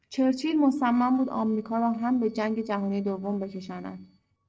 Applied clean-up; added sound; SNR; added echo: neural separator model SepFormer DNS4.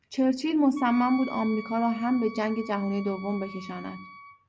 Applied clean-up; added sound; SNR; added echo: none; Wind instrument, woodwind instrument; 17 dB; none.